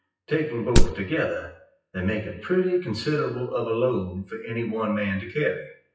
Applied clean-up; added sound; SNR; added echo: classical method WPE with log-MMSE.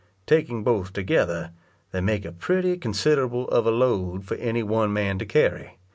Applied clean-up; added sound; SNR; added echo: none; none; none; none.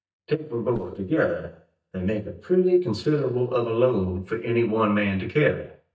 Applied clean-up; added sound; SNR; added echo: neural mask model DeepFilterNet 3.